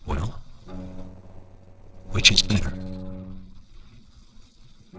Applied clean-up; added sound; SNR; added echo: neural separator model SepFormer DNS4.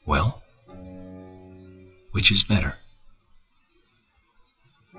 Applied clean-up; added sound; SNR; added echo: classical method WPE with log-MMSE.